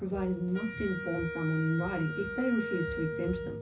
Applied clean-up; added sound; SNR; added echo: none; Wind instrument, woodwind instrument; 6 dB; reverberation time 0.4 s.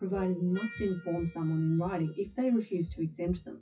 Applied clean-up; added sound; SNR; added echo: classical method WPE with log-MMSE.